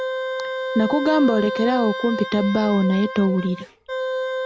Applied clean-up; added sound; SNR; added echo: none; Wind instrument, woodwind instrument; 6 dB; none.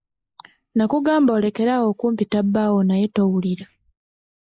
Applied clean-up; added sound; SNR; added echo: neural mask model Resemble Enhance denoiser.